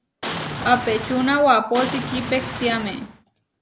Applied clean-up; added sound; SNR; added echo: none; Boom; 8 dB; none.